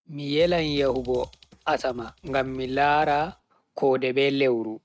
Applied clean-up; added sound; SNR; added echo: neural mask model RNNoise.